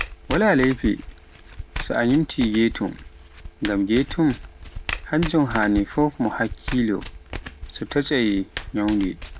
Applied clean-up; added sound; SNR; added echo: none; Domestic sounds, home sounds; 10 dB; none.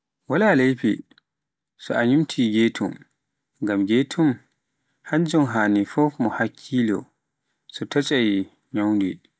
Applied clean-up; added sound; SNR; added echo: none; none; none; none.